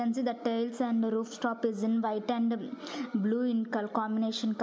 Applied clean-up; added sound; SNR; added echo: none; none; none; none.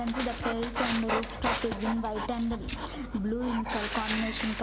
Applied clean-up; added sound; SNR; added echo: none; Dog; 2 dB; none.